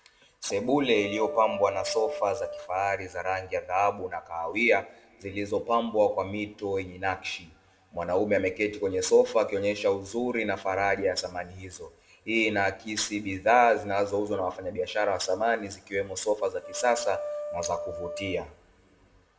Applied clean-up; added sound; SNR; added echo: none; Wind instrument, woodwind instrument; 10 dB; reverberation time 0.8 s.